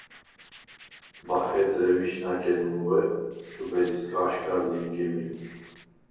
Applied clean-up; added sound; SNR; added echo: neural separator model SepFormer DNS4.